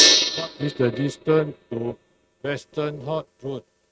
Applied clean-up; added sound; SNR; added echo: neural mask model RNNoise.